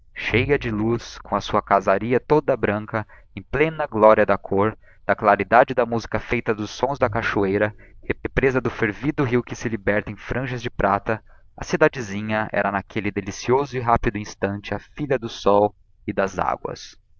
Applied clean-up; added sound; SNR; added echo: neural diffusion model UNIVERSE++.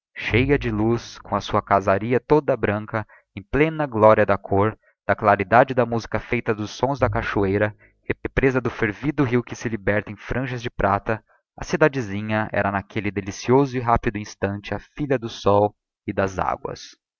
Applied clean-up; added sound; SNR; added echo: neural mask model RNNoise.